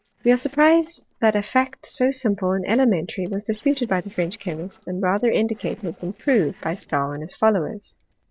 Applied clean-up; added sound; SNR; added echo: neural separator model SepFormer DNS4.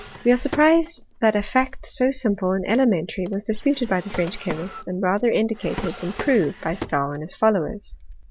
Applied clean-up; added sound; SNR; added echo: none; Drawer open or close; 15 dB; none.